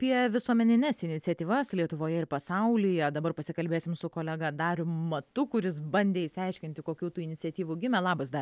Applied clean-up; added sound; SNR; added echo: none; none; none; none.